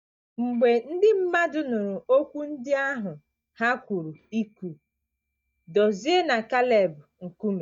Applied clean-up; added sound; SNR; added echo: neural mask model DeepFilterNet 3.